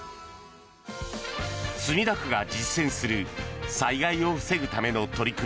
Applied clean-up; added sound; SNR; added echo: none; none; none; none.